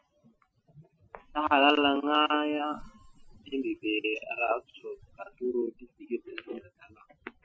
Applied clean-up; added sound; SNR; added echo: classical method Wiener filter.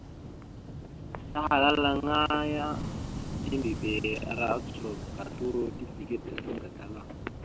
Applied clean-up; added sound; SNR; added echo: none; Waves, surf / Wind; 6 dB; none.